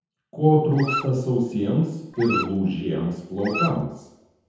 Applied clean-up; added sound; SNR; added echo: none; Dog; 9 dB; reverberation time 0.9 s.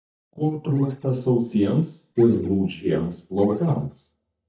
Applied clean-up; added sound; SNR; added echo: neural mask model DeepFilterNet 3.